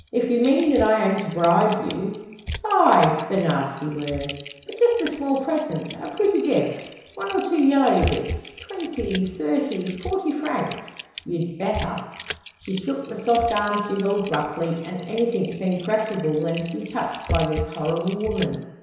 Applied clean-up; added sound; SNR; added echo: none; Typing; 12 dB; reverberation time 1.0 s.